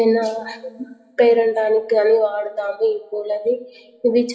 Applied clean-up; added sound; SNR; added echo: none; none; none; reverberation time 2.8 s.